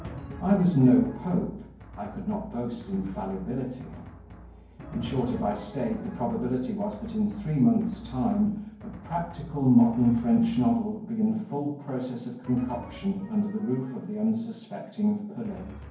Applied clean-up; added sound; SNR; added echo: none; Drum; 17 dB; reverberation time 0.9 s.